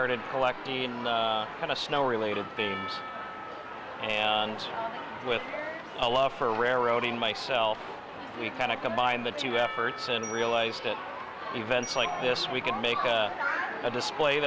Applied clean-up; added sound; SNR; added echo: none; Bell + Percussion; 17 dB; none.